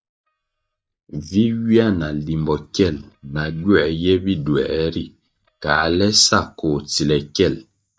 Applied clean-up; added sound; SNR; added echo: neural mask model DeepFilterNet 3.